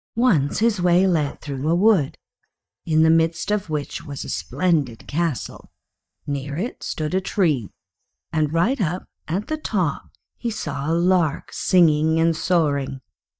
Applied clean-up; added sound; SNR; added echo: neural mask model DeepFilterNet 3.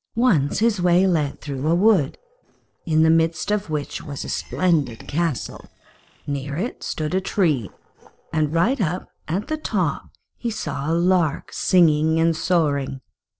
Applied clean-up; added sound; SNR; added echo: neural separator model SepFormer DNS4.